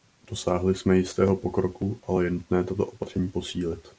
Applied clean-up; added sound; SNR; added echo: none; none; none; none.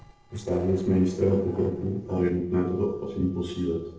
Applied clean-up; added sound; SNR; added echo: neural separator model SepFormer DNS4.